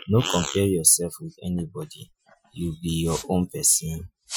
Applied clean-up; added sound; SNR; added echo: classical method Wiener filter.